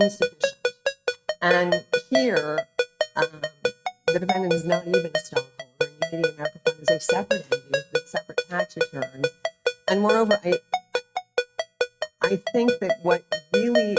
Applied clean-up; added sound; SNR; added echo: neural mask model RNNoise.